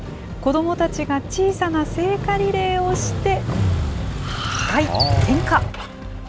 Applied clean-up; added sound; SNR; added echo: none; Motorcycle; 3 dB; none.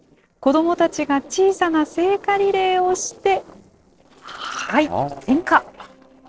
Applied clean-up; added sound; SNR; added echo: neural separator model SepFormer DNS4.